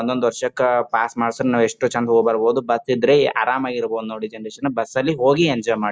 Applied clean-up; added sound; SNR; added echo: none; none; none; none.